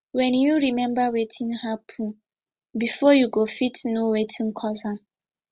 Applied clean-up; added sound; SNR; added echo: none; none; none; none.